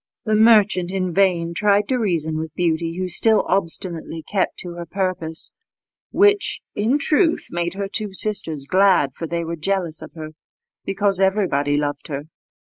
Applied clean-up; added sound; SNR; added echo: neural mask model Resemble Enhance denoiser.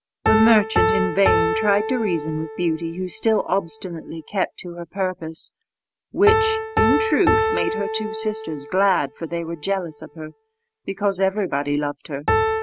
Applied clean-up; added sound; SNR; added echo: none; Piano; 2 dB; none.